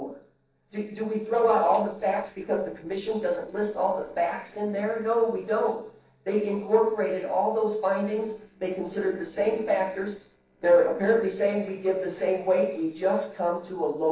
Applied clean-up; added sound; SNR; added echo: neural separator model SepFormer DNS4.